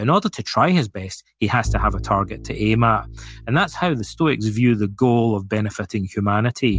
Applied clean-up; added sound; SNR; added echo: none; Bowed string instrument; 12 dB; none.